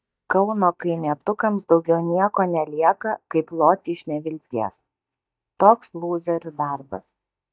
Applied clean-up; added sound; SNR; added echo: neural mask model DeepFilterNet 3.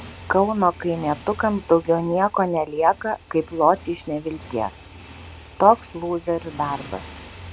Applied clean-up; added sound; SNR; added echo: none; Motorcycle; 18 dB; none.